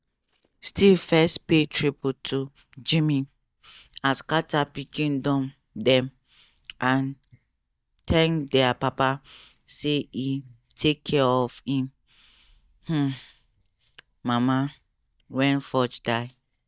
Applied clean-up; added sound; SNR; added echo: neural mask model DeepFilterNet 3.